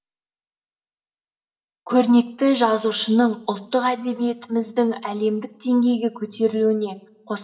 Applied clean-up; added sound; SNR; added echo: none; none; none; reverberation time 0.7 s.